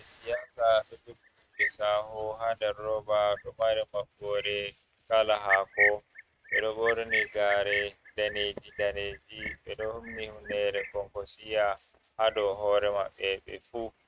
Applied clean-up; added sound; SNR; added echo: neural mask model RNNoise.